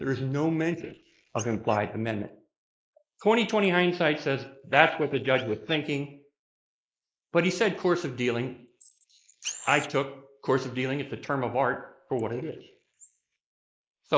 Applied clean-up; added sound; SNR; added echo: neural mask model Resemble Enhance denoiser.